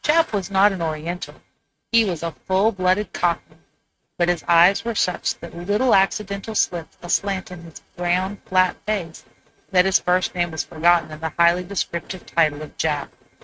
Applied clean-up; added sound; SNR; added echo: neural mask model RNNoise.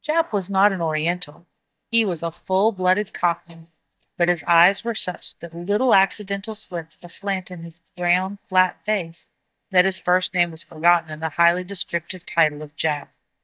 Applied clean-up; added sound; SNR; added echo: neural mask model DeepFilterNet 3.